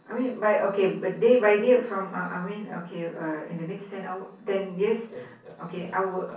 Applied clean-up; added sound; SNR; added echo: none; none; none; reverberation time 0.6 s.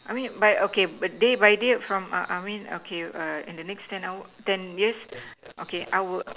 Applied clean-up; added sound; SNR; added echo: none; none; none; none.